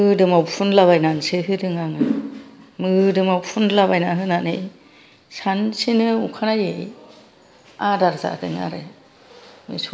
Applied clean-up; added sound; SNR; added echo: none; none; none; none.